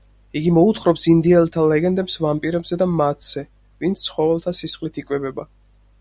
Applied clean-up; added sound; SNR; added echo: none; none; none; none.